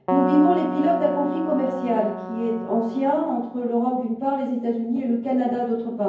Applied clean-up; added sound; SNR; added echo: none; Keyboard (musical); 7 dB; reverberation time 0.9 s.